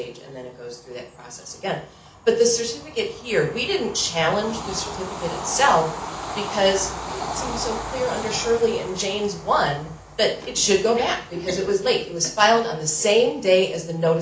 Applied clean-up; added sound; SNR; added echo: none; Train / Bird vocalization, bird call, bird song; 12 dB; reverberation time 0.4 s.